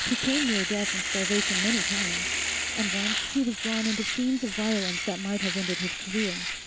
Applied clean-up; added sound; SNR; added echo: none; Domestic sounds, home sounds; 0 dB; none.